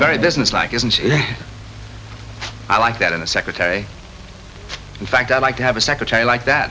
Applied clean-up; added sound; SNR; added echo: none; Accelerating, revving, vroom; 18 dB; none.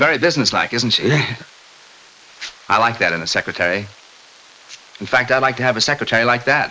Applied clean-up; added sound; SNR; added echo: neural mask model Resemble Enhance denoiser.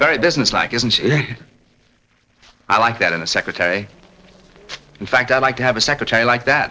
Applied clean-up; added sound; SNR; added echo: neural separator model SepFormer DNS4.